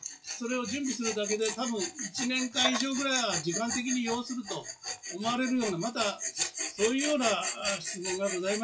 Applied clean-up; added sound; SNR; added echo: classical method WPE with log-MMSE.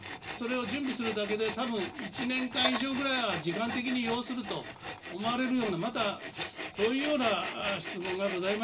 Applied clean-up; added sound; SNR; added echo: none; Tools; 3 dB; reverberation time 0.1 s.